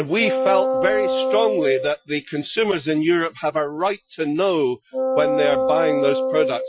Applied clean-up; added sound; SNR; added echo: classical method Wiener filter.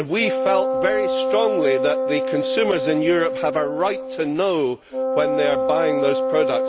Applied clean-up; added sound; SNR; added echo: none; Wind instrument, woodwind instrument; 1 dB; none.